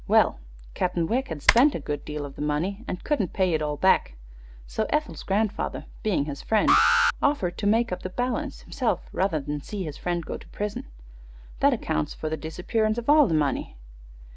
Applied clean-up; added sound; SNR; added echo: none; Alarm + Typing; 2 dB; none.